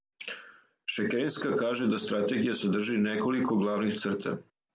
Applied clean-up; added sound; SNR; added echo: none; none; none; none.